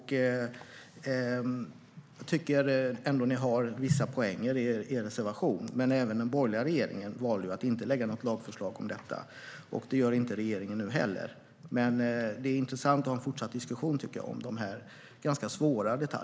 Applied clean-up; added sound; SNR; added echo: none; none; none; none.